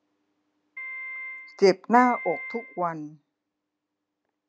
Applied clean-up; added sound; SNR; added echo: none; Piano; 10 dB; none.